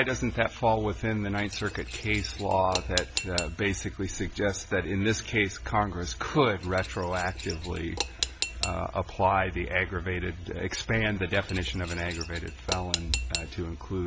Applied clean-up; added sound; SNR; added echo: none; Cutlery, silverware / Dishes, pots, and pans; 8 dB; none.